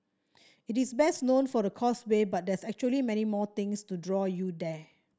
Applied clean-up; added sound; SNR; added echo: none; none; none; none.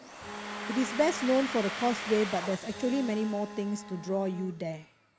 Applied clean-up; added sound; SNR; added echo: none; Bowed string instrument + Domestic sounds, home sounds; 9 dB; none.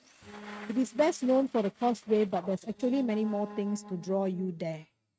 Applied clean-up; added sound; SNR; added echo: neural mask model RNNoise.